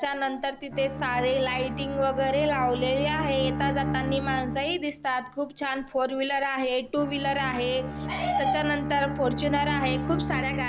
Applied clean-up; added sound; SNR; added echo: none; Bowed string instrument; 5 dB; none.